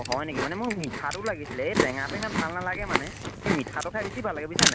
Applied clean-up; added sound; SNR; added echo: none; Chewing, mastication + Camera; -1 dB; none.